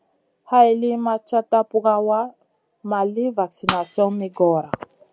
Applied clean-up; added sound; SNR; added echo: none; Shatter; 11 dB; none.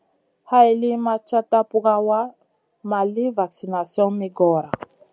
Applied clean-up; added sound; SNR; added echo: none; none; none; none.